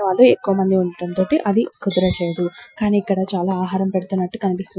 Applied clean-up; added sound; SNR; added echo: classical method Wiener filter.